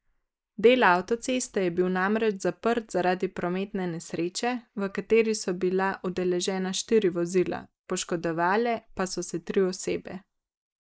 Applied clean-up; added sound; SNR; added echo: neural mask model Resemble Enhance denoiser.